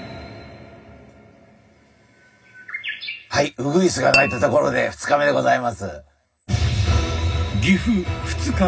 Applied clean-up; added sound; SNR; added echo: none; Tap / Glass; 4 dB; reverberation time 0.4 s.